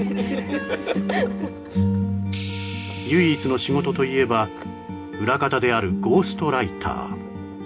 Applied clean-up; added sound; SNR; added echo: none; Wind instrument, woodwind instrument; 19 dB; reverberation time 0.3 s.